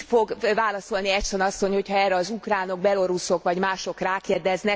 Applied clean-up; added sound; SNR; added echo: none; none; none; none.